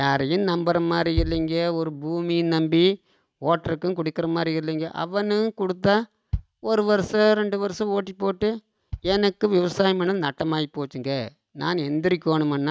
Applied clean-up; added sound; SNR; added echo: neural mask model RNNoise.